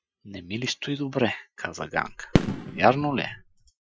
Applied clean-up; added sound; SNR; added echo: classical method Wiener filter.